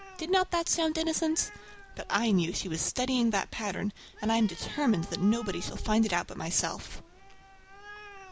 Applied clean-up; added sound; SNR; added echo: none; Animal; 19 dB; none.